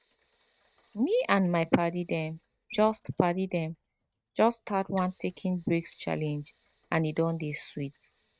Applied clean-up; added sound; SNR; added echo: neural mask model RNNoise.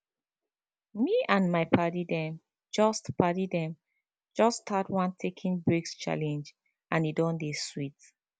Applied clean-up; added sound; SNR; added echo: none; none; none; none.